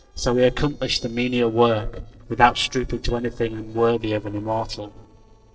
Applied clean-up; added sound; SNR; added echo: neural separator model SepFormer DNS4.